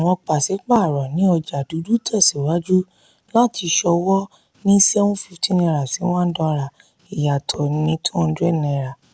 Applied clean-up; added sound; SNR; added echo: none; none; none; none.